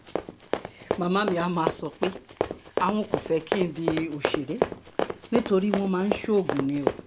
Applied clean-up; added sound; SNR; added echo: none; Run; 3 dB; none.